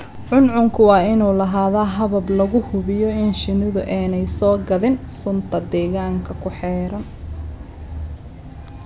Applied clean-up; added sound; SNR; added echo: none; none; none; none.